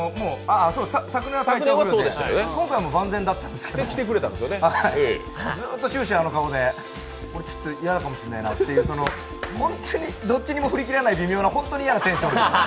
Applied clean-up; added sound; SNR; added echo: none; Telephone; 19 dB; none.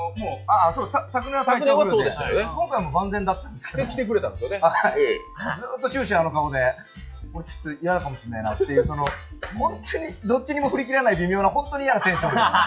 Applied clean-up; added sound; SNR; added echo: classical method log-MMSE.